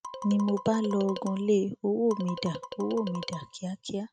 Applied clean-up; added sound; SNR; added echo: neural mask model RNNoise.